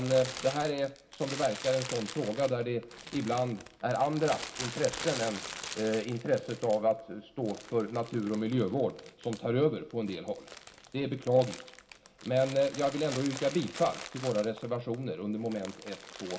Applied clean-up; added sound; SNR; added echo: none; Crumpling, crinkling; 13 dB; reverberation time 0.2 s.